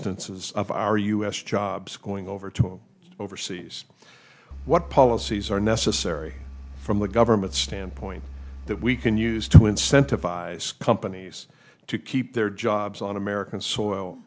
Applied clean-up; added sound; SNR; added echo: none; Engine; 13 dB; none.